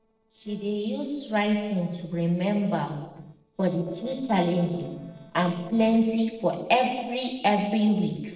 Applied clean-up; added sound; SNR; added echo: neural separator model SepFormer DNS4.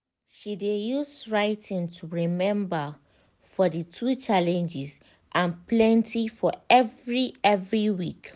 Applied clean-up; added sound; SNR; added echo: none; none; none; none.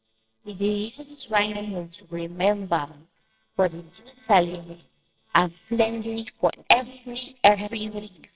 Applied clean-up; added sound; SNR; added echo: neural separator model SepFormer WHAMR!.